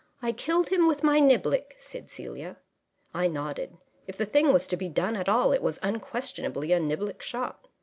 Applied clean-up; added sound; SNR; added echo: none; none; none; none.